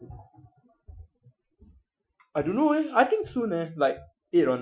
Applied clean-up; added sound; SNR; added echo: classical method Wiener filter.